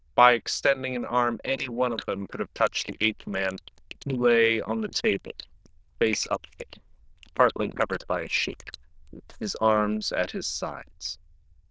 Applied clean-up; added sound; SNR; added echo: neural diffusion model UNIVERSE++.